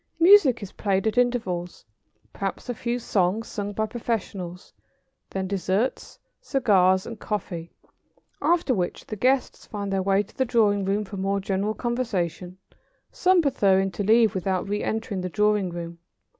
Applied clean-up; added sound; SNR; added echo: none; none; none; none.